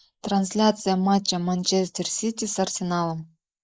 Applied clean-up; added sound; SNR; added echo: neural mask model Resemble Enhance denoiser.